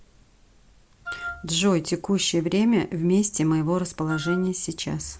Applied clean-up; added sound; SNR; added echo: none; Wind instrument, woodwind instrument; 11 dB; none.